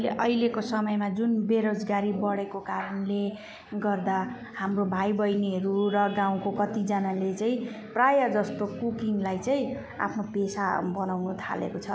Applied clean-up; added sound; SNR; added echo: none; none; none; none.